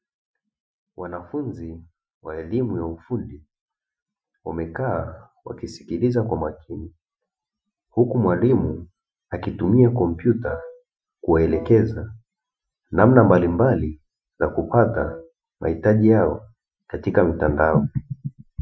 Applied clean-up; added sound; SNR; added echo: classical method Wiener filter.